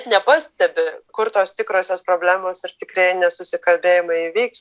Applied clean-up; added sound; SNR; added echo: none; none; none; none.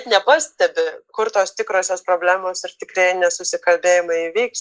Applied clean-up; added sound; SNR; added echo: neural mask model Resemble Enhance denoiser.